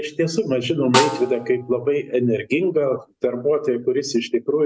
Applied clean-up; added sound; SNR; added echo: none; Snare drum; 7 dB; none.